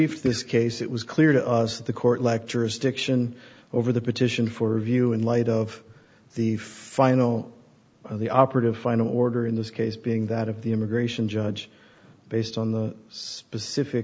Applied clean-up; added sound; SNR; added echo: none; none; none; none.